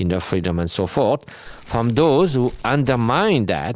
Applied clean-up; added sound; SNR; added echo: none; Keys jangling; 20 dB; none.